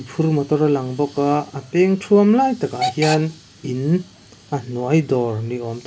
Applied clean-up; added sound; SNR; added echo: none; Hiss / Alarm / Train; 15 dB; none.